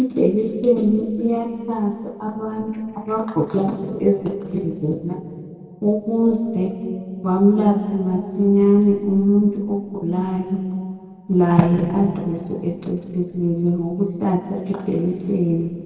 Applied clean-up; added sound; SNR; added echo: none; none; none; reverberation time 2.1 s.